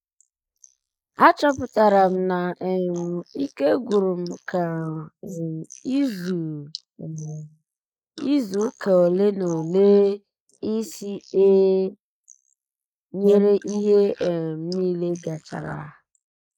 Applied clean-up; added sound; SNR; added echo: neural mask model Resemble Enhance denoiser.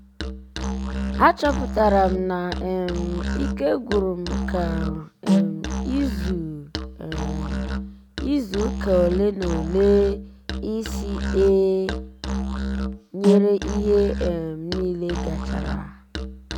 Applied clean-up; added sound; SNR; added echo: none; Musical instrument; 3 dB; none.